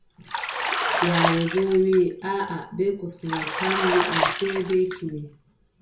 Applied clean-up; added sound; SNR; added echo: none; Bathtub (filling or washing); 2 dB; reverberation time 0.2 s.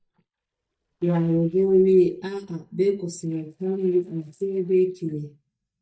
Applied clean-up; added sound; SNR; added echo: neural mask model DeepFilterNet 3.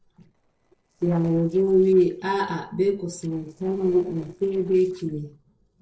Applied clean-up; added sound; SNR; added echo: neural separator model SepFormer DNS4.